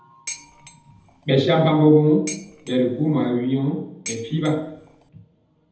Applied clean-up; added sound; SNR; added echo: none; Dishes, pots, and pans; 16 dB; reverberation time 0.8 s.